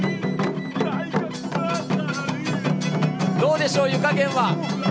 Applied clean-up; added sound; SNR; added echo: none; none; none; none.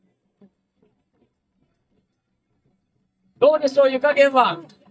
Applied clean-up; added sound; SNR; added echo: neural mask model DeepFilterNet 3.